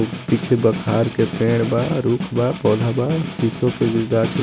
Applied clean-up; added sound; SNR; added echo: none; Snare drum; 8 dB; none.